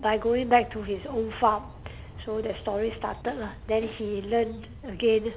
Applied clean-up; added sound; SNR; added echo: none; Aircraft; 16 dB; none.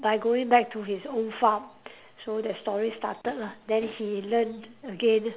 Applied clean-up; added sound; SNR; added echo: none; none; none; none.